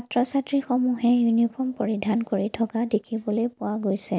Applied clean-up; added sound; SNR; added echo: none; none; none; none.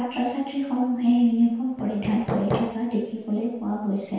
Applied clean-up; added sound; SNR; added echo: none; Hammer; 5 dB; reverberation time 0.7 s.